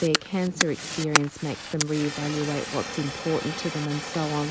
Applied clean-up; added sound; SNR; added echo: none; Fire; 3 dB; none.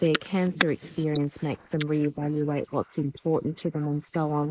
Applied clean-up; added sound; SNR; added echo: neural mask model Resemble Enhance denoiser.